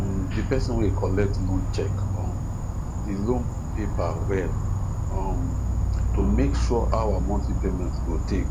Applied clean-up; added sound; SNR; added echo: none; Insect; -5 dB; none.